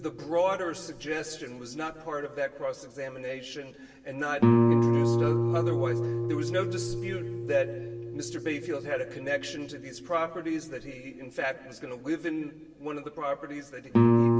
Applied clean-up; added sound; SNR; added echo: none; Guitar; -4 dB; reverberation time 1.3 s.